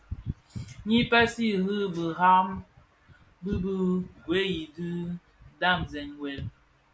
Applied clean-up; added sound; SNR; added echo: none; none; none; none.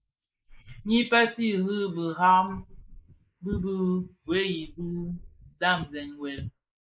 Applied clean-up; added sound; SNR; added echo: neural mask model Resemble Enhance denoiser.